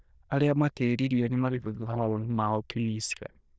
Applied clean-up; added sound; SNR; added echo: neural diffusion model UNIVERSE++.